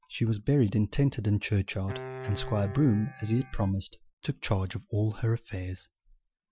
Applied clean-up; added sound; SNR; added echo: classical method Wiener filter.